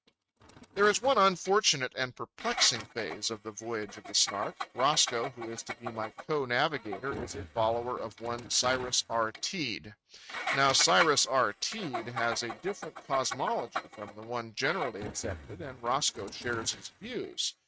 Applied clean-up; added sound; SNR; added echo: neural mask model RNNoise.